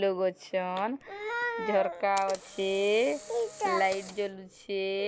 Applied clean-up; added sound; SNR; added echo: none; Camera; 19 dB; none.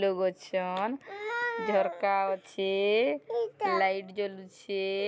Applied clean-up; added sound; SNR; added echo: none; none; none; none.